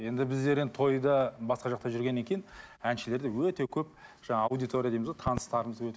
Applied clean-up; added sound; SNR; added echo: none; Crackle; 19 dB; none.